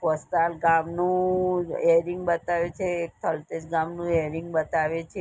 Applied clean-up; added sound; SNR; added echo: none; none; none; none.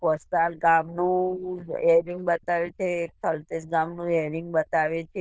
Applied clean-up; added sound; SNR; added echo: neural diffusion model UNIVERSE++.